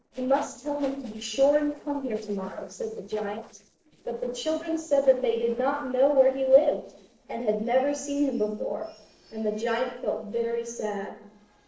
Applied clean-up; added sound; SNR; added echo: neural separator model SepFormer DNS4.